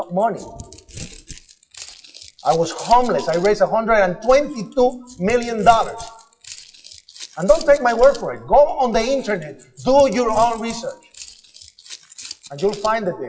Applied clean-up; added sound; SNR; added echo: classical method WPE with log-MMSE.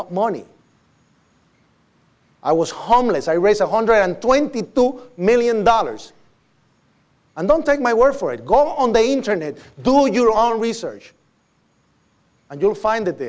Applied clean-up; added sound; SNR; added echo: none; none; none; none.